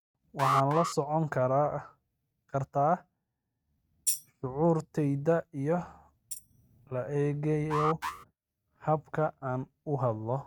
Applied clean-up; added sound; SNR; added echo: neural mask model RNNoise.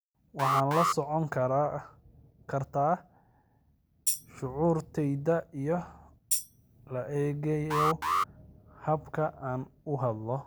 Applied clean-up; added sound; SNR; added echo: none; Tambourine + Alarm; 2 dB; none.